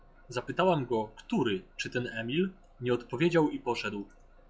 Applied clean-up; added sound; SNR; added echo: classical method log-MMSE.